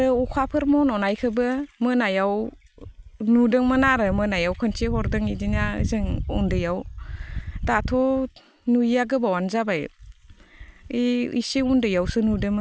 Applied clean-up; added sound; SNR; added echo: none; none; none; none.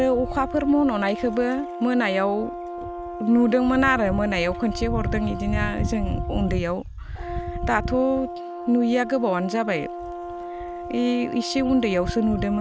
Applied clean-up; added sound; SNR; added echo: none; Brass instrument; 10 dB; none.